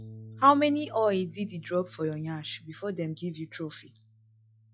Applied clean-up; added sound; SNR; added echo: classical method log-MMSE.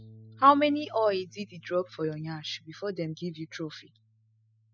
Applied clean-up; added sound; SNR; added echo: classical method spectral subtraction.